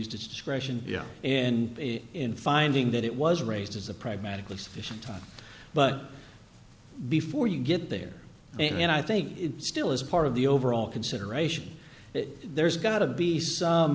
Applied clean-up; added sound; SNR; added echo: none; none; none; none.